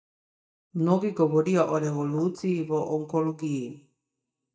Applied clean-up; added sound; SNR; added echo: neural mask model DeepFilterNet 3.